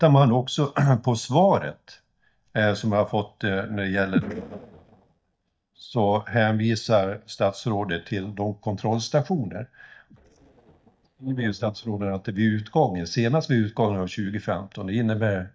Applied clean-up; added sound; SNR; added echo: neural mask model DeepFilterNet 3.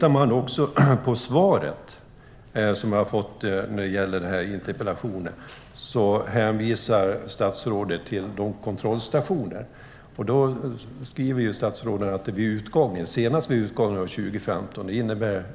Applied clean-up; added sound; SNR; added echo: none; none; none; none.